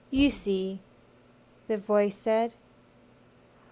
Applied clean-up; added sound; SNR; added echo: none; Knock / Wood; 18 dB; none.